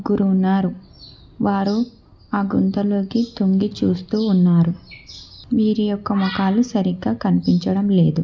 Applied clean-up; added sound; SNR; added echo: none; none; none; none.